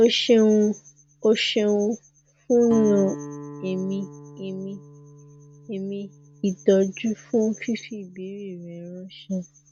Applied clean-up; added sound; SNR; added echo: none; Guitar; 18 dB; none.